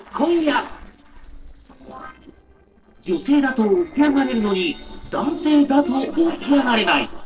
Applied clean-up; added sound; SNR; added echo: neural separator model SepFormer DNS4.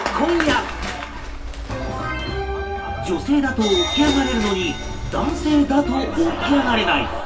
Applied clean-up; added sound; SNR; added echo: none; Bird; 11 dB; reverberation time 0.2 s.